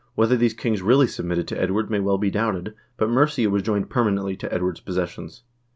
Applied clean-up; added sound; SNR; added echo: none; none; none; none.